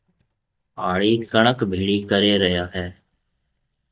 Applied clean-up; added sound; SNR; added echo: neural mask model DeepFilterNet 3.